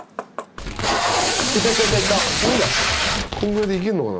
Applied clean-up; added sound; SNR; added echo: none; Packing tape, duct tape; -3 dB; none.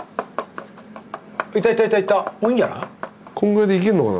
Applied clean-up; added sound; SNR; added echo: none; none; none; none.